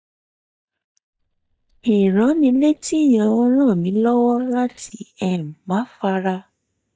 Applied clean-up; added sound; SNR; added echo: neural mask model DeepFilterNet 3.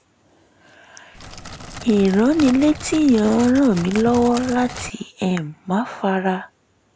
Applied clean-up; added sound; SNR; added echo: none; Crackle; 13 dB; none.